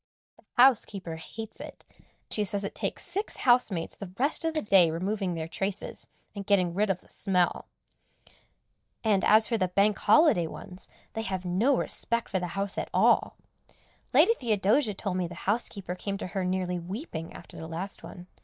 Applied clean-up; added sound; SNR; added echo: neural mask model DeepFilterNet 3.